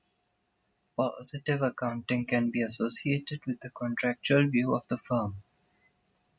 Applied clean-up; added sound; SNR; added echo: none; none; none; none.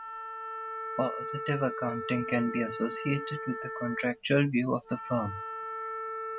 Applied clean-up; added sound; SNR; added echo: none; Wind instrument, woodwind instrument; 6 dB; none.